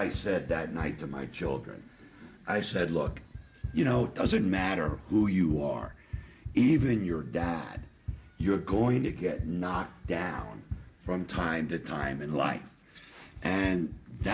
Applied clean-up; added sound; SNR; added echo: none; Run; 11 dB; none.